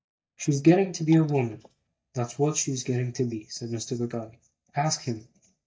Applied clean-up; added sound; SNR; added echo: neural mask model DeepFilterNet 3.